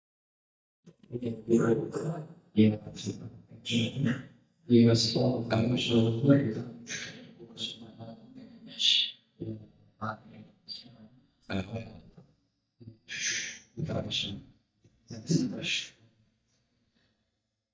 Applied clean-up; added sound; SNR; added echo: neural mask model DeepFilterNet 3.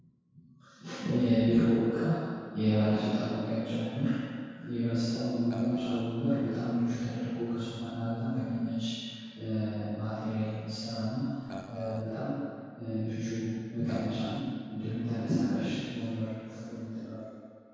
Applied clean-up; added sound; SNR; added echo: none; Burping, eructation; 13 dB; reverberation time 1.9 s.